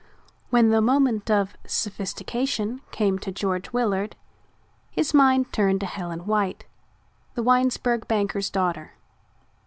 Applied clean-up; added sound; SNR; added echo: none; none; none; none.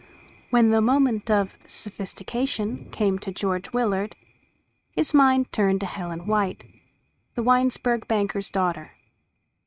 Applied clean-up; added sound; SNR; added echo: neural mask model RNNoise.